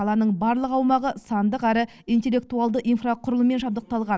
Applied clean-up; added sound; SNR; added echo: none; none; none; none.